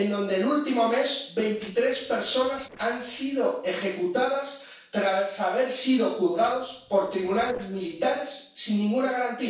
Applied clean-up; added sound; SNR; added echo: neural separator model SepFormer DNS4.